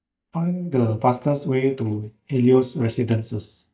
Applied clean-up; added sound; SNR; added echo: neural mask model DeepFilterNet 3.